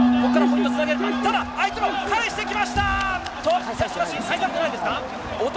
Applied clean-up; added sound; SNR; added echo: none; Harp; 3 dB; none.